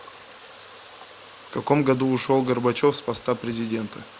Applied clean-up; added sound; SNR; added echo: none; Water; 18 dB; none.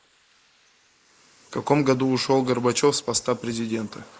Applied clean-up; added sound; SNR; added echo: neural mask model Resemble Enhance denoiser.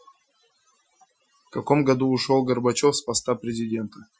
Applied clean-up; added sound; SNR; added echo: classical method Wiener filter.